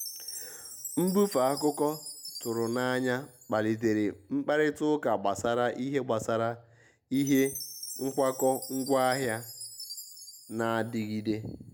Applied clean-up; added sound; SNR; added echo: none; Chime; 14 dB; none.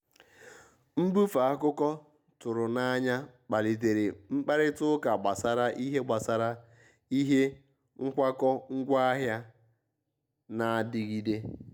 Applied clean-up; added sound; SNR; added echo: none; none; none; none.